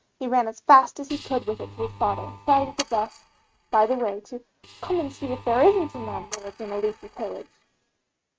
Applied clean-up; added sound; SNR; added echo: neural mask model RNNoise.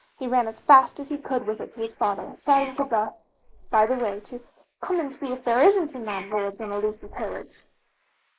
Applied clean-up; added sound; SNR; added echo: neural mask model Resemble Enhance denoiser.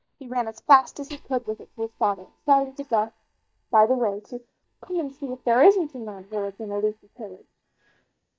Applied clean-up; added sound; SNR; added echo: neural mask model DeepFilterNet 3.